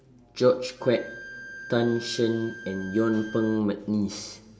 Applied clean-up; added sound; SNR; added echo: none; Bowed string instrument; 16 dB; reverberation time 2.3 s.